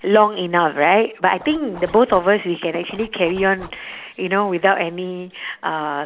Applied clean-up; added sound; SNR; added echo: none; Zipper (clothing); 20 dB; none.